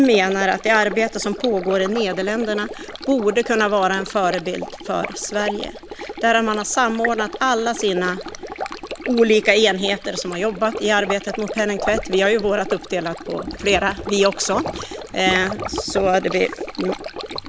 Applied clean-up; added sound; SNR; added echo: none; Stream; 10 dB; none.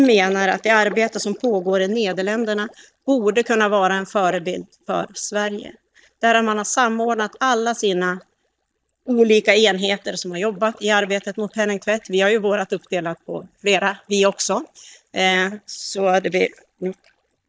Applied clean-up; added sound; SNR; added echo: neural mask model DeepFilterNet 3.